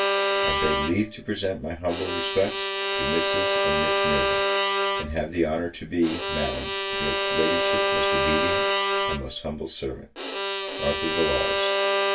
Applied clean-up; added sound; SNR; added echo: none; Bowed string instrument; -4 dB; reverberation time 0.2 s.